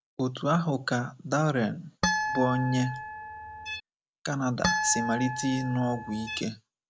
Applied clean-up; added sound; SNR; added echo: none; Harp; 2 dB; none.